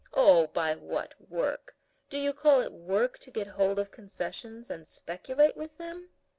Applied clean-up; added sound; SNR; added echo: none; none; none; none.